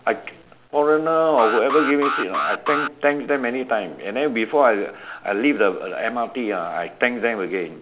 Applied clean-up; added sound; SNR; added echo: none; Alarm; 3 dB; none.